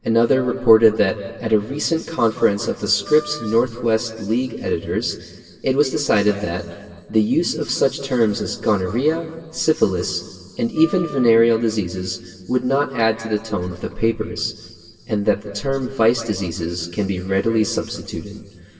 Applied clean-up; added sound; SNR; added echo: none; Wind instrument, woodwind instrument; 19 dB; reverberation time 2.0 s.